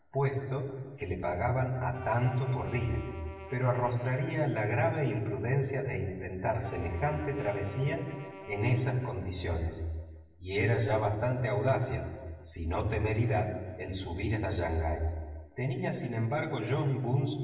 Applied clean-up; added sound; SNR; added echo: none; Wind instrument, woodwind instrument; 16 dB; reverberation time 1.3 s.